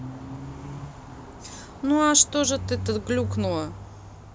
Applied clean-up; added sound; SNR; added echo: none; none; none; none.